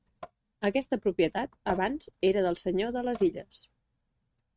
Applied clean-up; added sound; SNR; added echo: neural mask model RNNoise.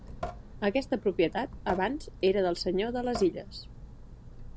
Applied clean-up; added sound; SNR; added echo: none; Drip / Sink (filling or washing) / Water tap, faucet; 12 dB; none.